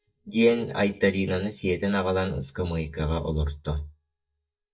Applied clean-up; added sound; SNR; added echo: neural mask model DeepFilterNet 3.